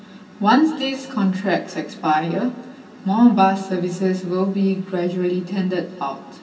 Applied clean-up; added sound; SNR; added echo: none; none; none; reverberation time 2.2 s.